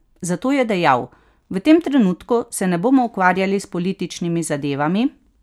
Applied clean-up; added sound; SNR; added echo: none; none; none; none.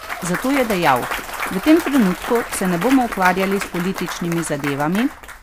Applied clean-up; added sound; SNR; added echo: none; Applause / Cheering / Clapping; 8 dB; none.